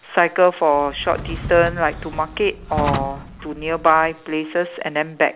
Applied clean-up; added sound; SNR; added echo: none; Drawer open or close; 10 dB; none.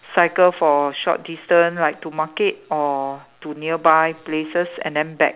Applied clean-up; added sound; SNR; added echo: none; none; none; none.